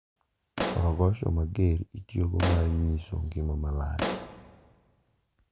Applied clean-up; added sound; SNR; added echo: none; Explosion; 9 dB; none.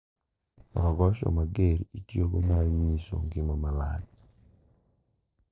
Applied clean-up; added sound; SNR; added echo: neural separator model SepFormer DNS4.